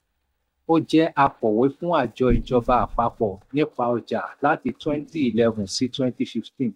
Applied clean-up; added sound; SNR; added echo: neural mask model DeepFilterNet 3.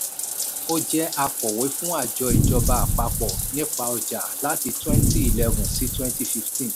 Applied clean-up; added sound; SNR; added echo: none; Bathtub (filling or washing) + Boom; -5 dB; none.